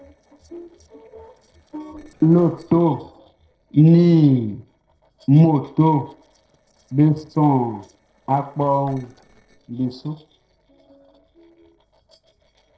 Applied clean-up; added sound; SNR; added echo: neural separator model SepFormer DNS4.